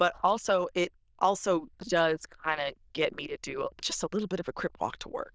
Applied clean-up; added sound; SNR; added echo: neural diffusion model UNIVERSE++.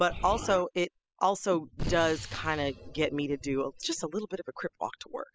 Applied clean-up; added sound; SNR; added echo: classical method spectral subtraction.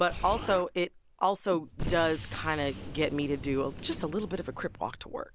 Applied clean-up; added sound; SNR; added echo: none; Explosion; 10 dB; none.